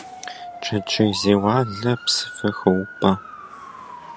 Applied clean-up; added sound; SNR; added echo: none; Motor vehicle (road) / Siren; 14 dB; none.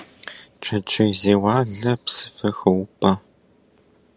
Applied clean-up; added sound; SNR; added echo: none; none; none; none.